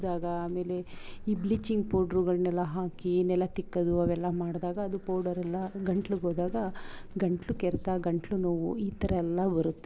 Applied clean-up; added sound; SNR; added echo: none; Livestock, farm animals, working animals; 13 dB; none.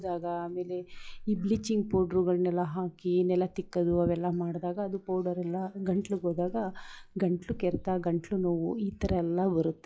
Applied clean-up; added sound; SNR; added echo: classical method log-MMSE.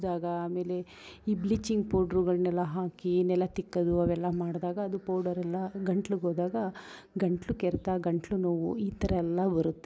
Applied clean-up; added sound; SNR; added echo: none; none; none; none.